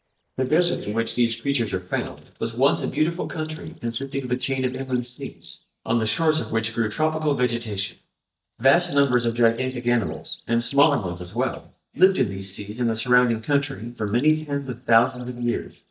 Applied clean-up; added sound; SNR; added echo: neural mask model DeepFilterNet 3.